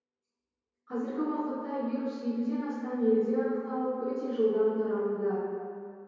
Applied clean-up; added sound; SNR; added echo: none; none; none; reverberation time 2.2 s.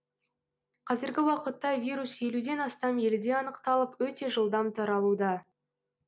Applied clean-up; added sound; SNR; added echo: none; none; none; none.